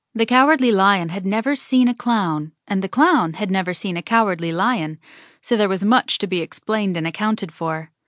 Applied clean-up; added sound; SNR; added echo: none; none; none; none.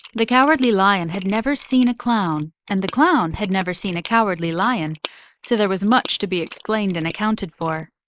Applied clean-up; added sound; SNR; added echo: neural mask model Resemble Enhance denoiser.